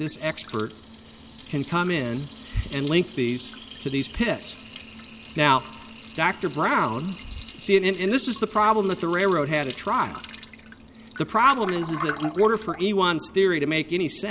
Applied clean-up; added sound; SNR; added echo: none; Liquid; 16 dB; none.